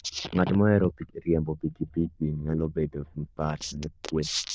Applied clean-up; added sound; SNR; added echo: neural diffusion model UNIVERSE++.